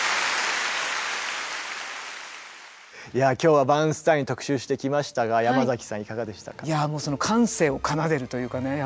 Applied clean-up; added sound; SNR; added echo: none; none; none; none.